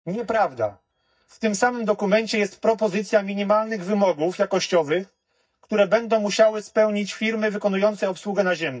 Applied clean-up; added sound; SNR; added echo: neural mask model DeepFilterNet 3.